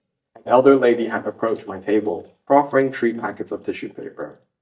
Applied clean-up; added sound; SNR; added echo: neural mask model DeepFilterNet 3.